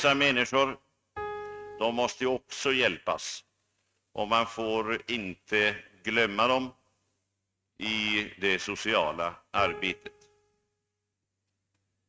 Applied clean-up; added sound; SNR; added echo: neural mask model RNNoise.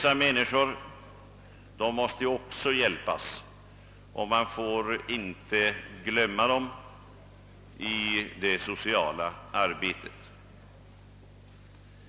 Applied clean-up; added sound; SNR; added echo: none; none; none; none.